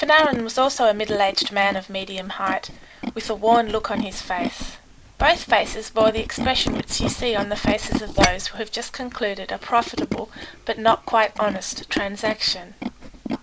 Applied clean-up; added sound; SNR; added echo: neural mask model Resemble Enhance denoiser.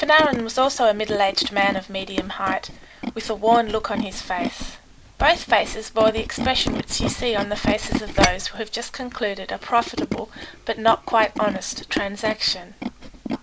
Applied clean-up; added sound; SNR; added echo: none; Tools; 6 dB; none.